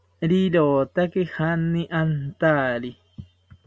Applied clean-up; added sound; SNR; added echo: none; none; none; none.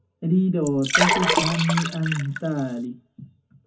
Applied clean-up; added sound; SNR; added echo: none; Liquid; 0 dB; reverberation time 0.3 s.